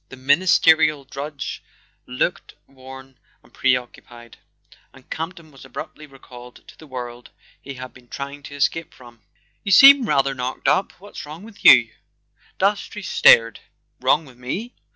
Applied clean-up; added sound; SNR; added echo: none; none; none; none.